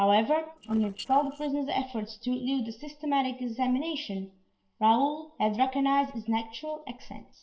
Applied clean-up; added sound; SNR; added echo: neural separator model SepFormer DNS4.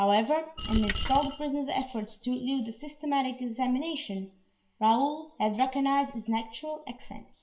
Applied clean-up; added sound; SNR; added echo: none; Coin (dropping); -1 dB; reverberation time 0.7 s.